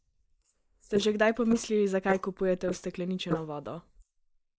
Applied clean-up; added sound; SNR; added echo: neural mask model Resemble Enhance denoiser.